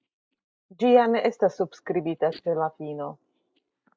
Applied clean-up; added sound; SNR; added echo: neural mask model DeepFilterNet 3.